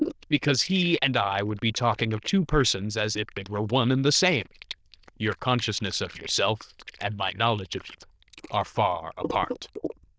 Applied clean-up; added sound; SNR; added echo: neural diffusion model UNIVERSE++.